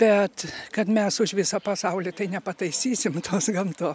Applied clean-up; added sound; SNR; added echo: none; none; none; none.